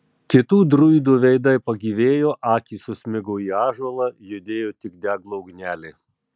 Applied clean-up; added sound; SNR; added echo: none; none; none; none.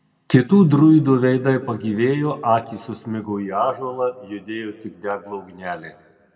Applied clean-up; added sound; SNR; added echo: none; none; none; reverberation time 1.1 s.